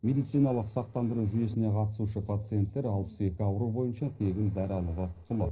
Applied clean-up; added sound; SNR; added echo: neural separator model SepFormer DNS4.